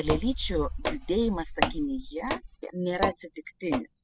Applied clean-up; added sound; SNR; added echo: classical method spectral subtraction.